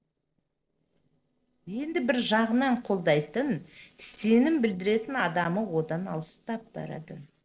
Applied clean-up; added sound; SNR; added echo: neural separator model SepFormer DNS4.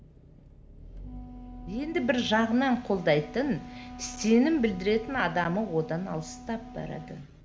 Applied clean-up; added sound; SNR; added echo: none; Engine + Wind instrument, woodwind instrument; 14 dB; none.